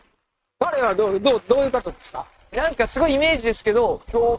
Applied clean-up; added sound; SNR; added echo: neural mask model RNNoise.